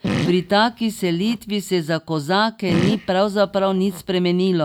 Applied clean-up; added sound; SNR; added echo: none; Fart; 8 dB; none.